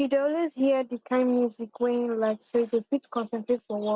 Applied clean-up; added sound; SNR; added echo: none; none; none; none.